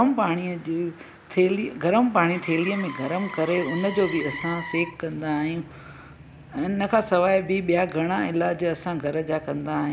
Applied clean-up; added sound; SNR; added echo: none; Motor vehicle (road); 16 dB; none.